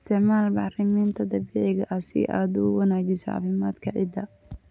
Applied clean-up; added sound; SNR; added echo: none; none; none; none.